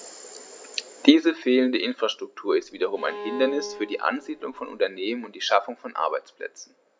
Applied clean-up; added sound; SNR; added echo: none; Bowed string instrument; 11 dB; none.